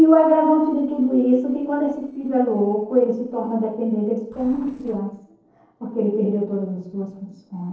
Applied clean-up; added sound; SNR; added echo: neural separator model SepFormer DNS4.